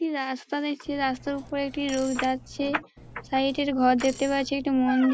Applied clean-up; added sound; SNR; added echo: none; Cutlery, silverware; 19 dB; none.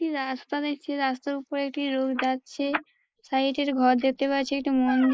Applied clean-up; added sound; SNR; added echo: neural mask model Resemble Enhance denoiser.